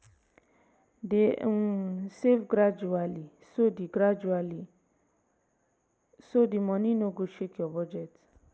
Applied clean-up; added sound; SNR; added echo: none; none; none; none.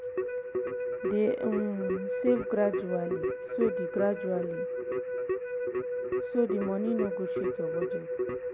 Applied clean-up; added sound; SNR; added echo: none; Keyboard (musical); -1 dB; none.